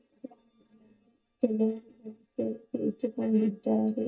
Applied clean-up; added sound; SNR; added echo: neural mask model DeepFilterNet 3.